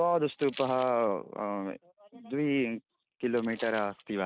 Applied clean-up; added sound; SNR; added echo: neural mask model RNNoise.